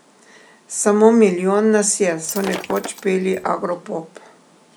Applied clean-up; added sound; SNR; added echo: none; Shatter; 14 dB; none.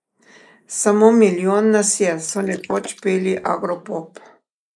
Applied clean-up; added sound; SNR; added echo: neural mask model Resemble Enhance denoiser.